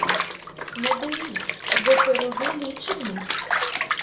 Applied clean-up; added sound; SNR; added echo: none; Bathtub (filling or washing) / Water; -2 dB; reverberation time 0.3 s.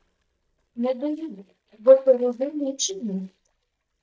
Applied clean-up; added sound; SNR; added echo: neural mask model DeepFilterNet 3.